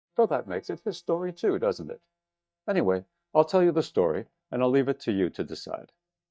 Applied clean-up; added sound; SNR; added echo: neural mask model DeepFilterNet 3.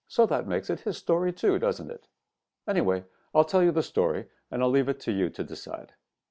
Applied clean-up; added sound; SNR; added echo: none; none; none; none.